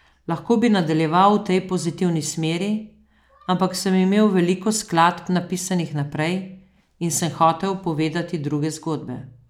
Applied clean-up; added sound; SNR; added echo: none; none; none; none.